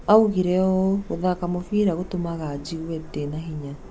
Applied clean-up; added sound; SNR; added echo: none; Subway, metro, underground; 17 dB; none.